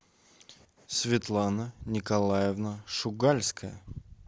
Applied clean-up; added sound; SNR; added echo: none; none; none; none.